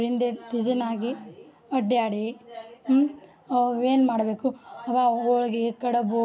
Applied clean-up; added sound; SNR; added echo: none; none; none; none.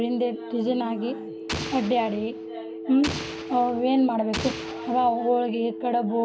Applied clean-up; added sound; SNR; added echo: none; Explosion + Telephone; 9 dB; none.